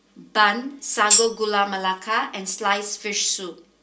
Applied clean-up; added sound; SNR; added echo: none; Tambourine; -1 dB; reverberation time 0.2 s.